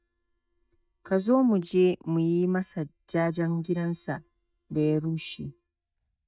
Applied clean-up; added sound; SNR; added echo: neural mask model DeepFilterNet 3.